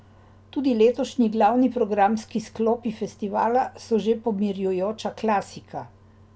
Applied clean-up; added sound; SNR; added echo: none; none; none; none.